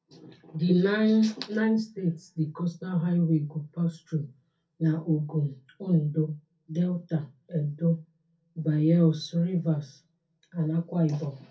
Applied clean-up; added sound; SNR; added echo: none; none; none; reverberation time 0.3 s.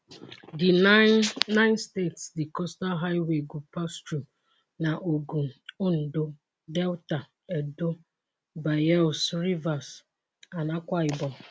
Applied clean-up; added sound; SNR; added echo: none; none; none; none.